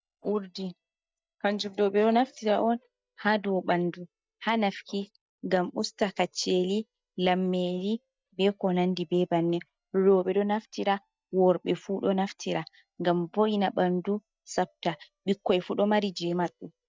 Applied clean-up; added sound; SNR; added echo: neural mask model DeepFilterNet 3.